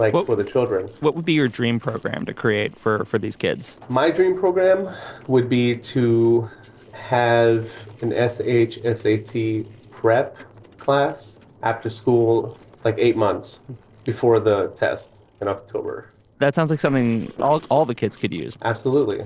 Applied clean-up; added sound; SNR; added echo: neural separator model SepFormer DNS4.